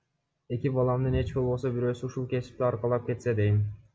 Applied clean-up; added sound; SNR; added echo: none; none; none; none.